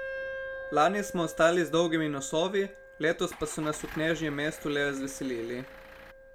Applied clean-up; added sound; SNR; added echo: none; Engine starting / Car + Wind instrument, woodwind instrument; 13 dB; none.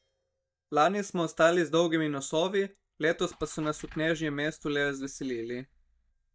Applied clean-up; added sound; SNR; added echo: neural mask model DeepFilterNet 3.